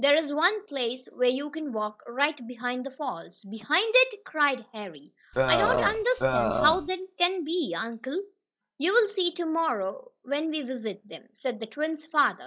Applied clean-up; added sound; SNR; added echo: classical method log-MMSE.